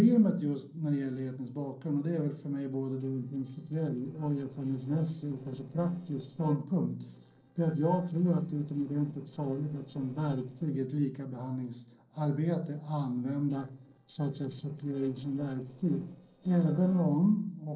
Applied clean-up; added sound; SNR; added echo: neural separator model SepFormer DNS4.